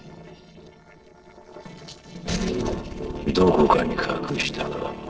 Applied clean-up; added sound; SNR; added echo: neural separator model SepFormer DNS4.